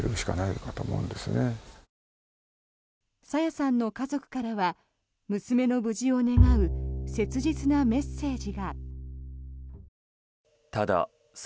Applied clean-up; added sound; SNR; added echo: none; Bowed string instrument; -1 dB; none.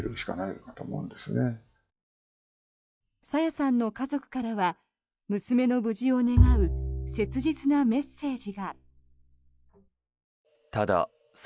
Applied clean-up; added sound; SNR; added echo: classical method log-MMSE.